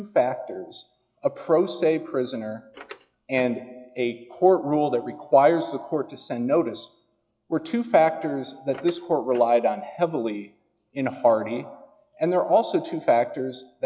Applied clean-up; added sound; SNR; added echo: classical method log-MMSE.